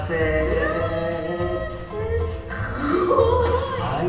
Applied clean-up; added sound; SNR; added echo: none; none; none; reverberation time 1.1 s.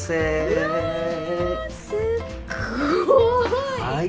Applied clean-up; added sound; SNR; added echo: none; none; none; none.